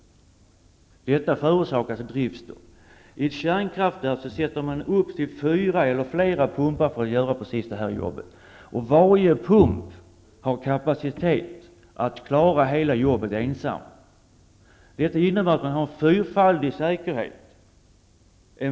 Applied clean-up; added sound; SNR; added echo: none; none; none; none.